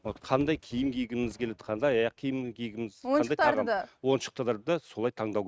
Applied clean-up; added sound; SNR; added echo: neural mask model RNNoise.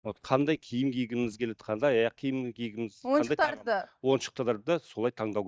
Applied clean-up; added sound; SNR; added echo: neural mask model DeepFilterNet 3.